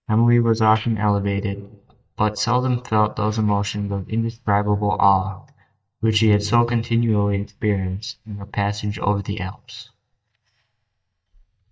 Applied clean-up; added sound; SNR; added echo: neural mask model DeepFilterNet 3.